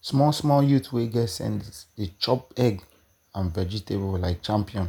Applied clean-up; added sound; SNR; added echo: none; none; none; none.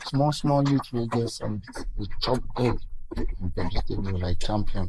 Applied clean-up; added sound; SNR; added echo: neural mask model Resemble Enhance denoiser.